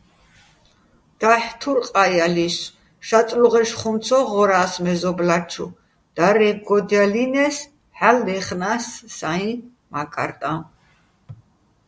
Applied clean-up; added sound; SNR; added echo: none; none; none; none.